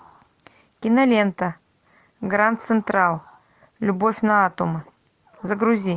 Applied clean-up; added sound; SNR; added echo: none; none; none; none.